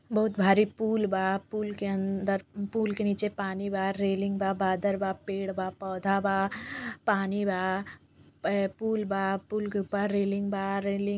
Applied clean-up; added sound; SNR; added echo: none; none; none; none.